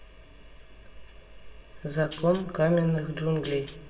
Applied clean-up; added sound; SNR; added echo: none; Tambourine; -2 dB; reverberation time 2.5 s.